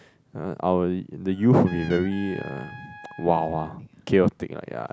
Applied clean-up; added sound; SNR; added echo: none; Trumpet; 19 dB; none.